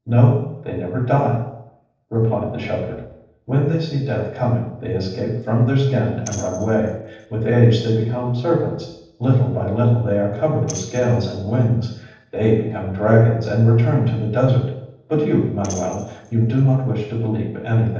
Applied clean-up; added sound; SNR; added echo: neural separator model SepFormer DNS4.